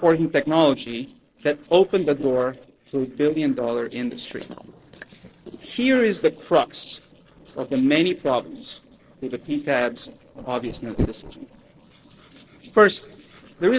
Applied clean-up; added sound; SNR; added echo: neural separator model SepFormer DNS4.